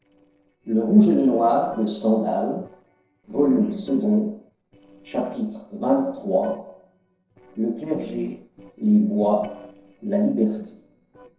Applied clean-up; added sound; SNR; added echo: neural separator model SepFormer DNS4.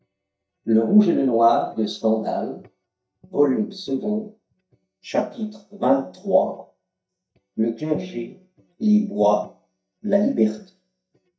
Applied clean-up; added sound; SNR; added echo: neural mask model DeepFilterNet 3.